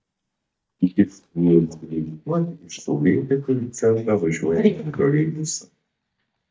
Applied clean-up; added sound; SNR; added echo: neural mask model DeepFilterNet 3.